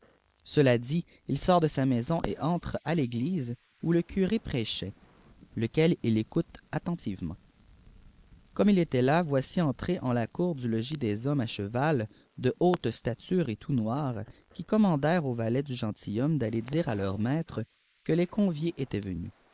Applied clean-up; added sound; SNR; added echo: neural mask model Resemble Enhance denoiser.